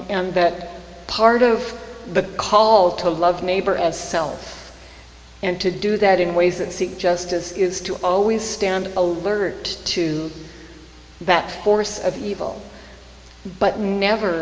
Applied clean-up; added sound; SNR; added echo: none; none; none; reverberation time 2.5 s.